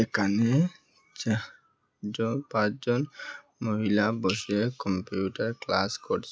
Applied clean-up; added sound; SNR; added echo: none; none; none; none.